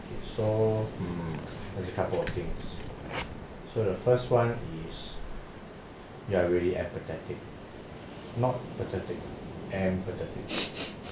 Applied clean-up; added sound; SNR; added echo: none; Ocean + Wind; 9 dB; none.